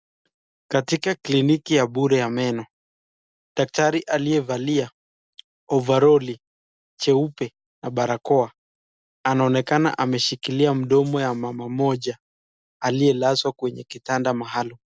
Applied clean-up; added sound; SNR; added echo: none; none; none; none.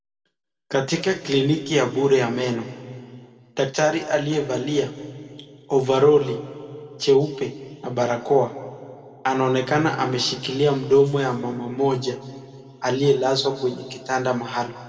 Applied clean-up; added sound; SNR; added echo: none; none; none; reverberation time 2.0 s.